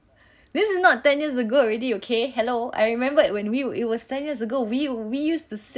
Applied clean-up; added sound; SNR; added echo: none; none; none; none.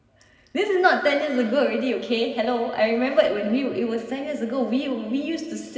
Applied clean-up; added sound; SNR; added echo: none; none; none; reverberation time 2.1 s.